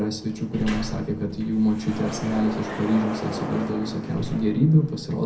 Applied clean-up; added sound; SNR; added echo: none; Sliding door; 10 dB; reverberation time 0.3 s.